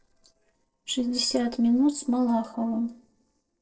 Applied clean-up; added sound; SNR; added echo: neural separator model SepFormer DNS4.